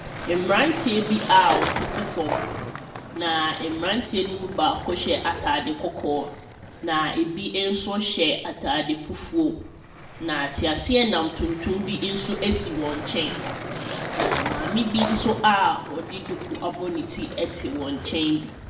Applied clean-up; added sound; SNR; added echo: none; Skateboard; 8 dB; reverberation time 0.7 s.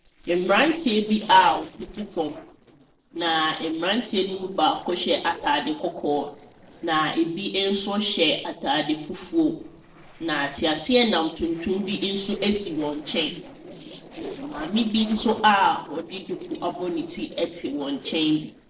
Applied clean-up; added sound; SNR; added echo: neural separator model SepFormer DNS4.